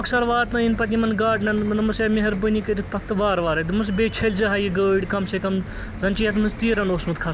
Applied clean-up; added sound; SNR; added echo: none; Bus; 11 dB; none.